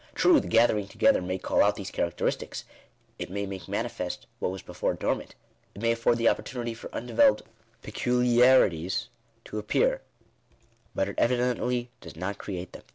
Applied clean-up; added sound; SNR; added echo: none; none; none; none.